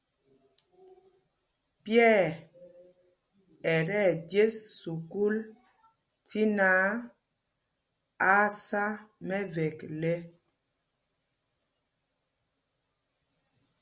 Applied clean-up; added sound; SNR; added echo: none; none; none; none.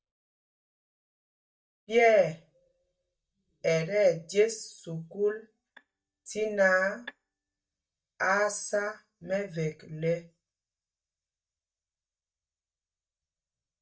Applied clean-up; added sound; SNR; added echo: neural mask model DeepFilterNet 3.